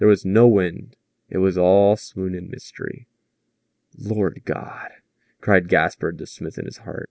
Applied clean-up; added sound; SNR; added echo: none; none; none; none.